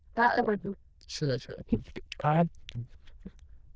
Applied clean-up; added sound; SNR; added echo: neural diffusion model UNIVERSE++.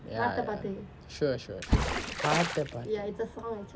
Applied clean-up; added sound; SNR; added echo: none; Water / Splash, splatter; -1 dB; none.